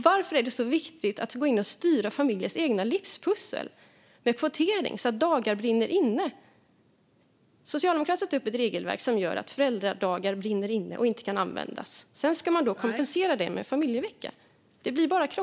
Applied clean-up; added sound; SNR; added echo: none; none; none; none.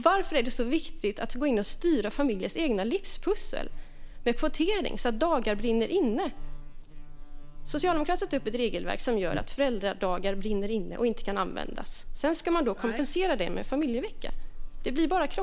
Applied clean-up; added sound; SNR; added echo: none; Buzz; 4 dB; none.